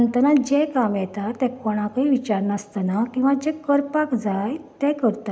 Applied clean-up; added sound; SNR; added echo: none; none; none; none.